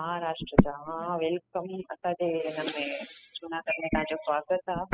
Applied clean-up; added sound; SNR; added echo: classical method spectral subtraction.